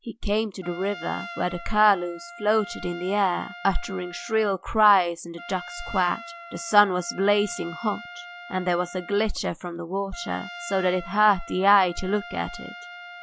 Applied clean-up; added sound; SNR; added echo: none; Trumpet; 16 dB; none.